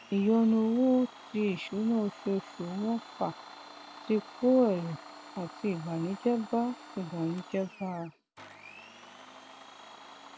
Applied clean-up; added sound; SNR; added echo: none; Domestic sounds, home sounds; 18 dB; none.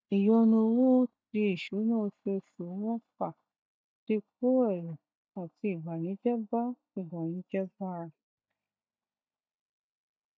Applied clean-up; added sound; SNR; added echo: neural mask model DeepFilterNet 3.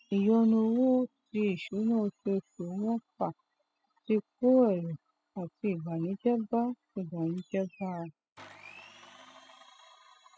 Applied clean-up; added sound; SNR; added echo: classical method spectral subtraction.